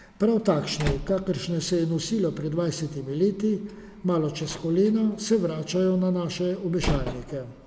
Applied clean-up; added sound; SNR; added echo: none; Slam; 12 dB; none.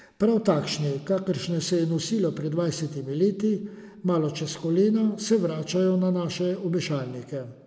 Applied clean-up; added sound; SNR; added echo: none; none; none; none.